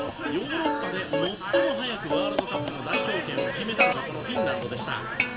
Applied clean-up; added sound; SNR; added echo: none; Plucked string instrument; -1 dB; reverberation time 1.8 s.